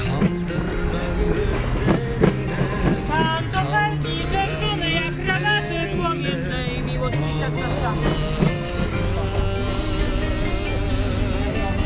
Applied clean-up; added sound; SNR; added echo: none; Train; -2 dB; none.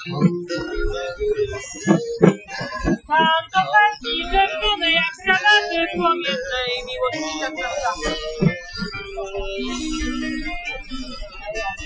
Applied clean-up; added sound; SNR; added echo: classical method Wiener filter.